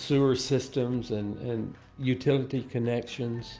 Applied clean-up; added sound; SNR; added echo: none; none; none; none.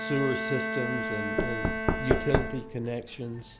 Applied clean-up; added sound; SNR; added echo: none; Bowed string instrument + Knock / Wood; -2 dB; none.